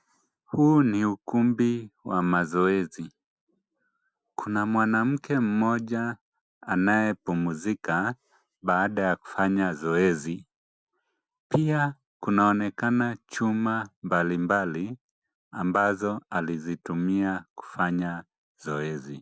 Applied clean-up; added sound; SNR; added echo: none; none; none; none.